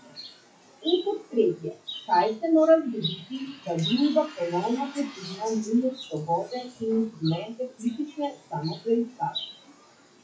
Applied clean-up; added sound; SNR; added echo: classical method WPE with log-MMSE.